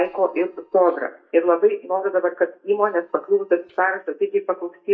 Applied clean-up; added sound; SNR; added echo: neural mask model DeepFilterNet 3.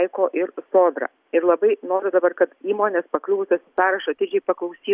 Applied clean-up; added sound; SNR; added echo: none; none; none; none.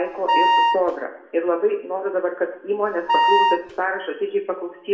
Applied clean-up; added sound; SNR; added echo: none; Wind instrument, woodwind instrument; -4 dB; reverberation time 0.8 s.